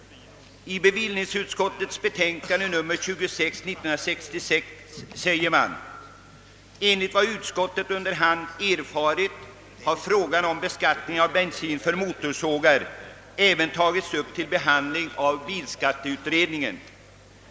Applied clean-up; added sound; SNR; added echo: none; none; none; none.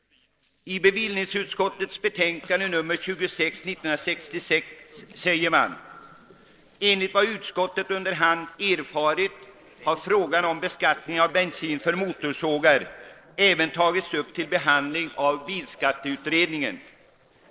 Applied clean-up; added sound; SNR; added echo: neural separator model SepFormer DNS4.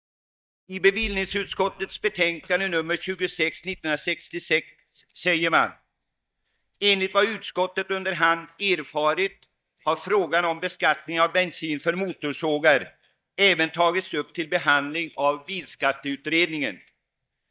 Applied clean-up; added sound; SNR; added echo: neural mask model DeepFilterNet 3.